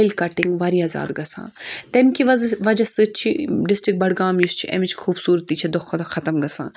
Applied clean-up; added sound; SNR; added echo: neural mask model RNNoise.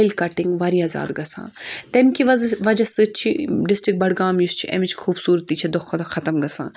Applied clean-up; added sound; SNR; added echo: none; none; none; none.